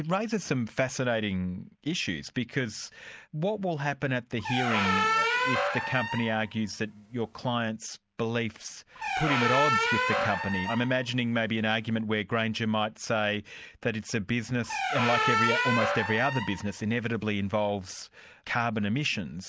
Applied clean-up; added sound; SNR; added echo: none; Squeak; 0 dB; none.